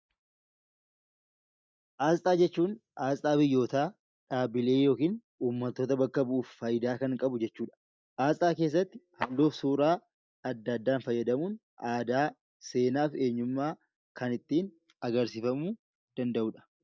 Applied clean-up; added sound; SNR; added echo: neural mask model DeepFilterNet 3.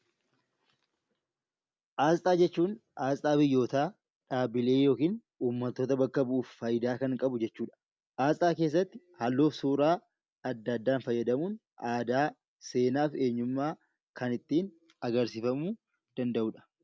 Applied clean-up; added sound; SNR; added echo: none; none; none; none.